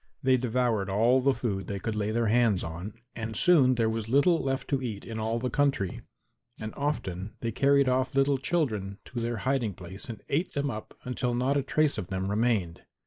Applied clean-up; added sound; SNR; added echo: neural mask model Resemble Enhance denoiser.